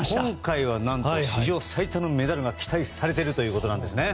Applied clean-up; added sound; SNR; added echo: none; none; none; none.